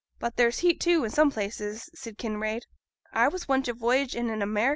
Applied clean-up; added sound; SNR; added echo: none; none; none; none.